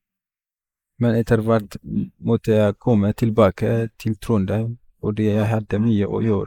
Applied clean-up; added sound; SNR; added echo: neural mask model Resemble Enhance denoiser.